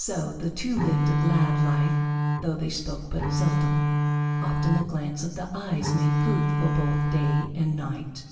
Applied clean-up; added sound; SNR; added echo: none; Bowed string instrument; -3 dB; reverberation time 1.0 s.